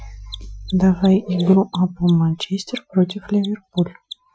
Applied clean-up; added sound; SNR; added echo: classical method Wiener filter.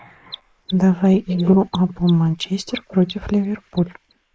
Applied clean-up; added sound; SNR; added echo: neural mask model Resemble Enhance denoiser.